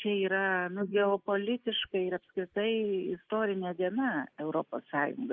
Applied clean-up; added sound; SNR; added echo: neural mask model Resemble Enhance denoiser.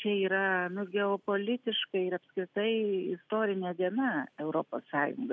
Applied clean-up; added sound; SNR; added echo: none; none; none; none.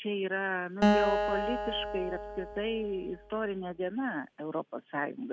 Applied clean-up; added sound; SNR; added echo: none; Acoustic guitar; -2 dB; none.